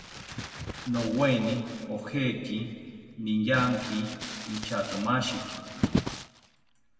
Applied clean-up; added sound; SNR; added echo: none; Crumpling, crinkling; 7 dB; reverberation time 1.9 s.